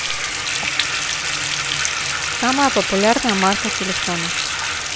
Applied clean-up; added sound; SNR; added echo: none; Bathtub (filling or washing) / Water tap, faucet; -1 dB; none.